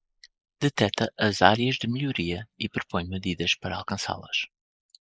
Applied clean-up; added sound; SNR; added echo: neural mask model Resemble Enhance denoiser.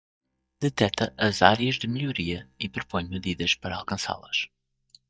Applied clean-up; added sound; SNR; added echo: neural mask model DeepFilterNet 3.